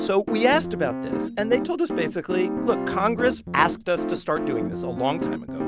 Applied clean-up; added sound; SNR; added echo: none; Piano; 4 dB; none.